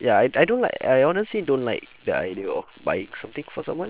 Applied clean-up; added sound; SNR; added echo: neural separator model SepFormer WHAM!.